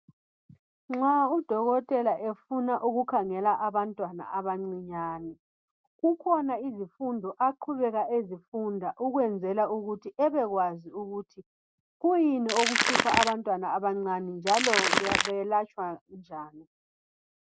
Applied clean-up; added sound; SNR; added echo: none; Crackle; -3 dB; none.